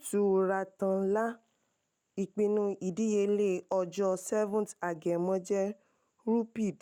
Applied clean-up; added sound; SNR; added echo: none; none; none; none.